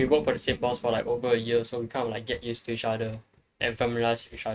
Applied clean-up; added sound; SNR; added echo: neural mask model RNNoise.